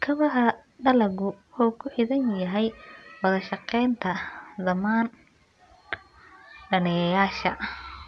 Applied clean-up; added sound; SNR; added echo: none; none; none; none.